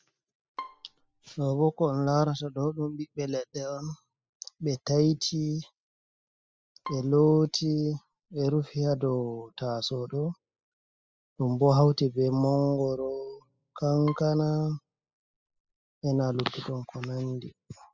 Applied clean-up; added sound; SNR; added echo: classical method spectral subtraction.